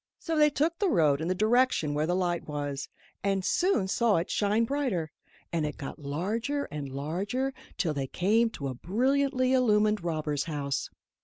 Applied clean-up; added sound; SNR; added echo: none; none; none; none.